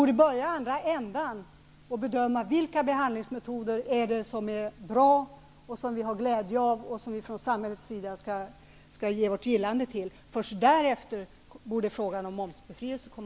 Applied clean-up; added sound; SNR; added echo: none; none; none; none.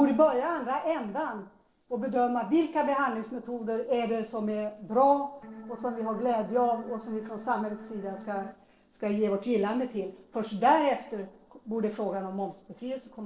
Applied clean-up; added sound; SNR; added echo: neural separator model SepFormer DNS4.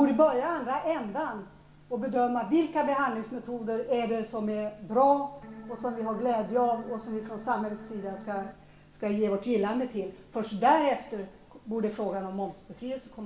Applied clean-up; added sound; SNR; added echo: none; Organ; 15 dB; reverberation time 0.9 s.